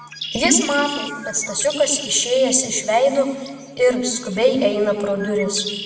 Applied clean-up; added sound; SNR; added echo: none; Bird; 14 dB; reverberation time 1.6 s.